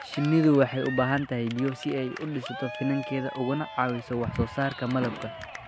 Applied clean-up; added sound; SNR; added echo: none; Cheering; 12 dB; none.